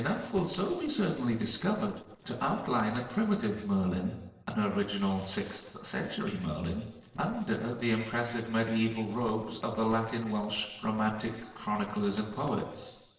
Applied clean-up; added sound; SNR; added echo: neural separator model SepFormer DNS4.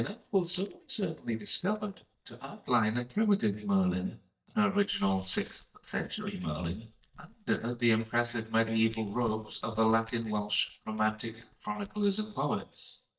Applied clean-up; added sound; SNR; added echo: neural mask model DeepFilterNet 3.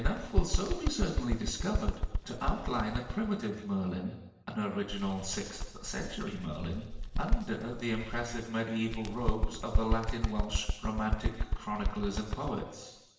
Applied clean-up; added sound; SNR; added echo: none; Bird; -1 dB; reverberation time 1.0 s.